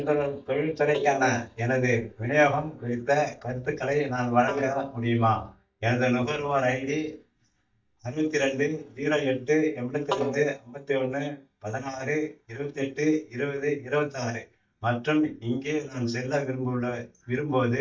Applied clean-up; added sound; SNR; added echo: neural mask model DeepFilterNet 3.